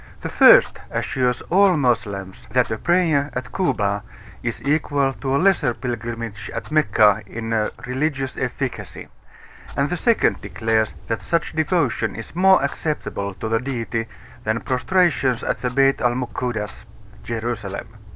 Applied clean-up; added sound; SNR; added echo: none; Clock; 19 dB; none.